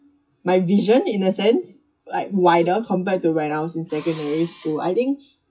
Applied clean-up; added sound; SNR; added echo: classical method WPE with log-MMSE.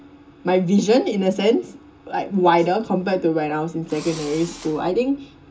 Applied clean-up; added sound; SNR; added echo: none; Engine / Drill; 18 dB; reverberation time 0.2 s.